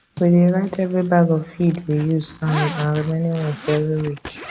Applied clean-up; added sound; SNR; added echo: none; Zipper (clothing); 16 dB; none.